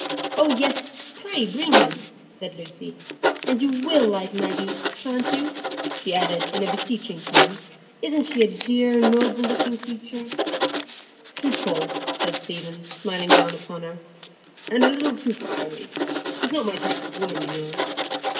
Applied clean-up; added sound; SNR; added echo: none; Writing; 0 dB; reverberation time 2.3 s.